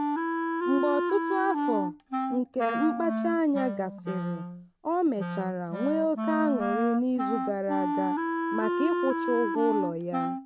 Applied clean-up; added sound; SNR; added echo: none; Wind instrument, woodwind instrument; 1 dB; none.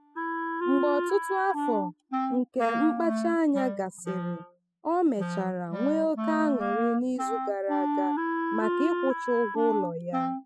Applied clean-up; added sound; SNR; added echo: classical method spectral subtraction.